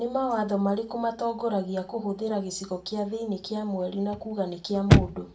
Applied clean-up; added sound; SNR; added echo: none; Chirp, tweet / Slam / Car; 2 dB; reverberation time 0.3 s.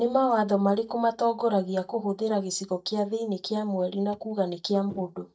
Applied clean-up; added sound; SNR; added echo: neural mask model DeepFilterNet 3.